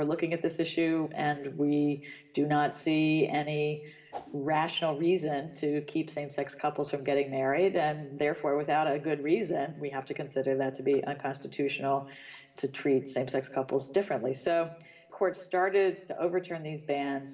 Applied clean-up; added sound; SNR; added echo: none; Whoosh, swoosh, swish; 13 dB; reverberation time 1.0 s.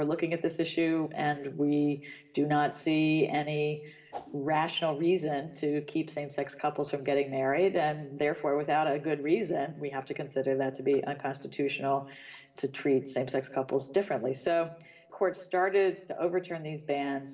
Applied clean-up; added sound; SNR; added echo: neural separator model SepFormer DNS4.